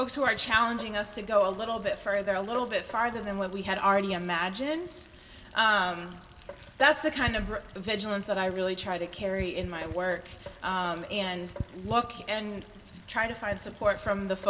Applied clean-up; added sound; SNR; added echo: none; Rain; 16 dB; reverberation time 0.2 s.